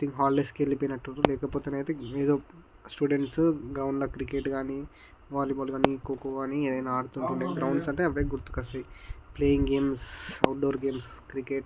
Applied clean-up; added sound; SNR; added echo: none; Fireworks; 9 dB; none.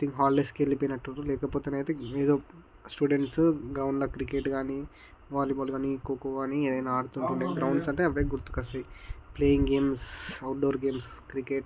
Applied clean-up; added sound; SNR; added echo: none; none; none; none.